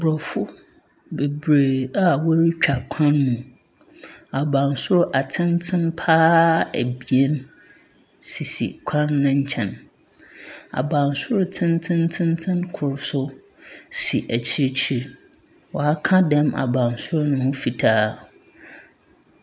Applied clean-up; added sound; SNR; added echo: none; none; none; none.